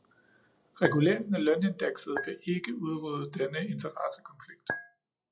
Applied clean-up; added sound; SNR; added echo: classical method log-MMSE.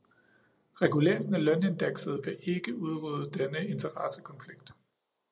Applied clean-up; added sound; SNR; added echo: neural mask model Resemble Enhance denoiser.